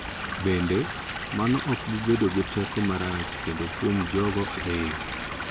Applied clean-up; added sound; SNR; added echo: none; Stream / Liquid; 5 dB; none.